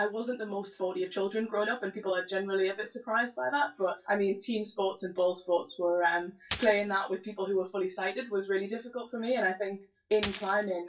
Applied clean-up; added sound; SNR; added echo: classical method WPE with log-MMSE.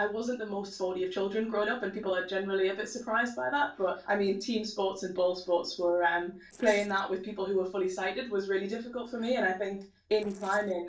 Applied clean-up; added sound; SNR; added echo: neural separator model SepFormer DNS4.